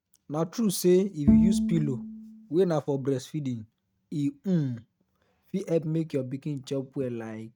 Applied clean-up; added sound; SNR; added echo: neural mask model RNNoise.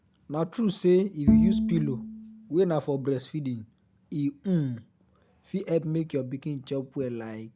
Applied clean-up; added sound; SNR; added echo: none; Bowed string instrument; -2 dB; none.